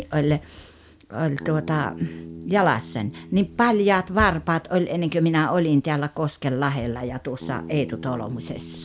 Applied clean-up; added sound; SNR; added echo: none; Bass guitar; 17 dB; none.